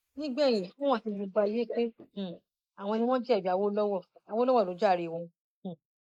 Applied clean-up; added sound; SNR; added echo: neural mask model Resemble Enhance denoiser.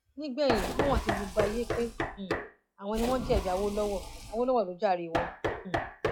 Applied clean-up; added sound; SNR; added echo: classical method log-MMSE.